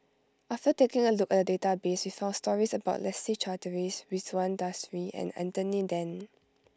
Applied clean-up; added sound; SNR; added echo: none; none; none; none.